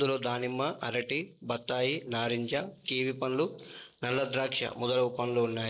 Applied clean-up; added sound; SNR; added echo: neural mask model Resemble Enhance denoiser.